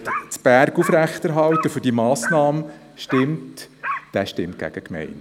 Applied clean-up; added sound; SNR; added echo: none; Dog; 11 dB; none.